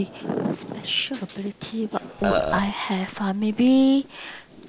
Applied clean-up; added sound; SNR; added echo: none; Burping, eructation; 0 dB; none.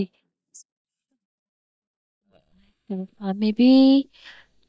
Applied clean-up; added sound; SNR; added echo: neural mask model DeepFilterNet 3.